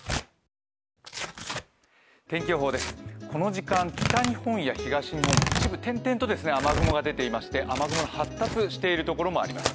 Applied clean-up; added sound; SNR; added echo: none; Tearing; 4 dB; none.